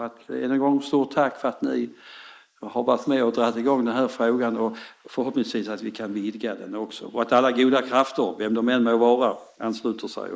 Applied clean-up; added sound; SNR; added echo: neural mask model Resemble Enhance denoiser.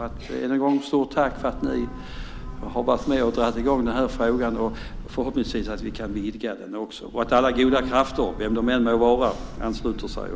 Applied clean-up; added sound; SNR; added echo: none; Train / Breathing; 11 dB; none.